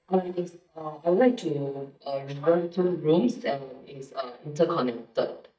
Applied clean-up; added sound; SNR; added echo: neural mask model DeepFilterNet 3.